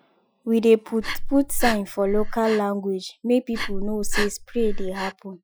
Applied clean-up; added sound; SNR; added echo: classical method Wiener filter.